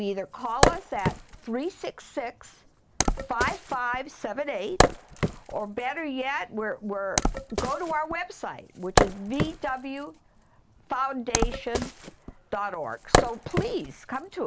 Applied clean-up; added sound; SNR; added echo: none; Wood; -2 dB; none.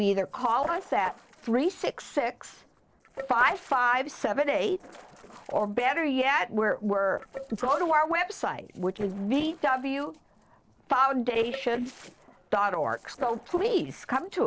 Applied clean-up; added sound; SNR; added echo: neural separator model SepFormer DNS4.